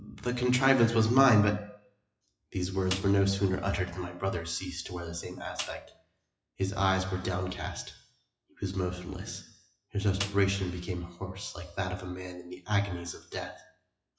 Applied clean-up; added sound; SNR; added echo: classical method WPE with log-MMSE.